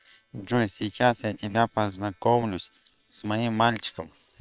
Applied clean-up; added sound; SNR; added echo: neural separator model SepFormer WHAM!.